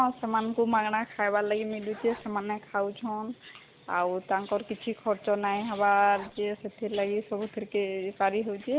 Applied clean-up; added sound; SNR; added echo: none; Zipper (clothing); 17 dB; none.